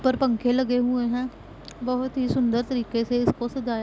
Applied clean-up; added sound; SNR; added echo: none; none; none; none.